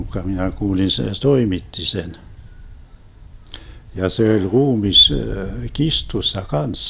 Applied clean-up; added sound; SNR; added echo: none; Wind; 14 dB; none.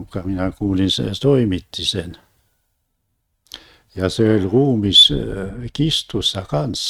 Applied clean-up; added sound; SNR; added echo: neural mask model RNNoise.